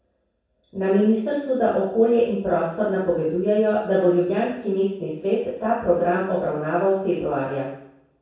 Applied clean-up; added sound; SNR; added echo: none; none; none; reverberation time 0.7 s.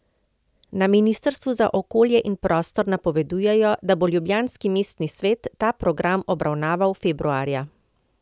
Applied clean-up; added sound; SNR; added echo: none; none; none; none.